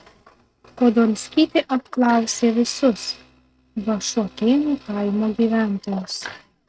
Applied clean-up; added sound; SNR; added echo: neural mask model RNNoise.